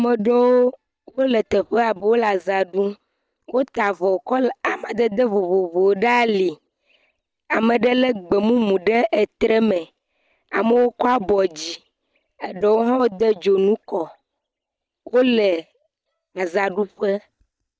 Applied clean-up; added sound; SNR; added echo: neural mask model DeepFilterNet 3.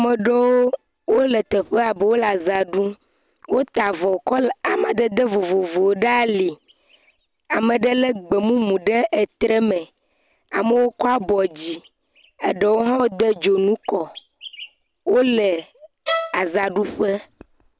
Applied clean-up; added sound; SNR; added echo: none; Bowed string instrument; 9 dB; none.